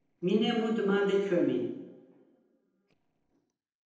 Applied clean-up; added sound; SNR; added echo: neural separator model SepFormer DNS4.